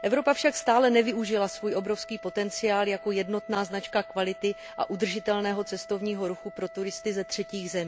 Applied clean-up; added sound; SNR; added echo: none; Wind instrument, woodwind instrument; 17 dB; none.